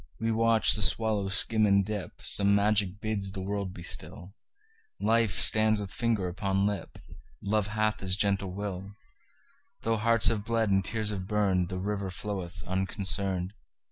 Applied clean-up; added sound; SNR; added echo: none; none; none; none.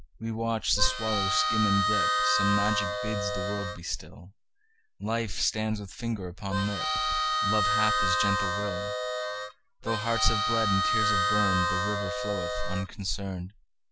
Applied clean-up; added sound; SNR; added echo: none; Harmonica; -2 dB; none.